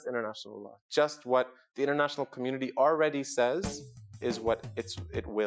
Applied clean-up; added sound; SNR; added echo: classical method Wiener filter.